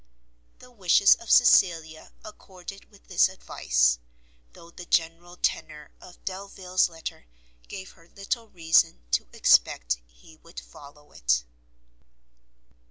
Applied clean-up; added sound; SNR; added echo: none; none; none; none.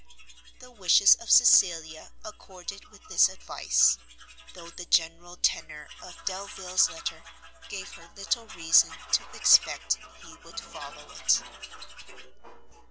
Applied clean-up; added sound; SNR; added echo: none; Tools; 18 dB; none.